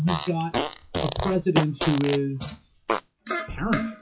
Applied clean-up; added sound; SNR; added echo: classical method WPE with log-MMSE.